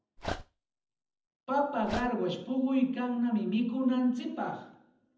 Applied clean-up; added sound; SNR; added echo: none; Dog; 10 dB; reverberation time 0.8 s.